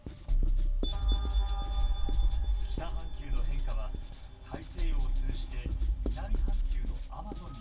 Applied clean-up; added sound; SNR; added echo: none; Writing; 16 dB; reverberation time 0.2 s.